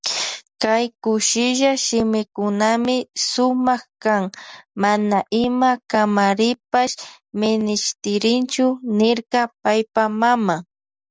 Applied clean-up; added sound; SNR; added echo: none; none; none; none.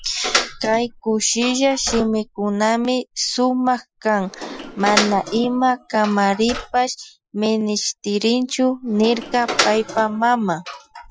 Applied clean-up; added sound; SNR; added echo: classical method Wiener filter.